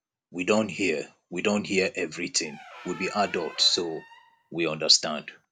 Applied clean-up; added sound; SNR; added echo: none; Squeak; 19 dB; none.